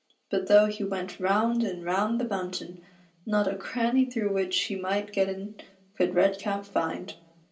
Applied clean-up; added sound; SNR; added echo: none; none; none; reverberation time 0.3 s.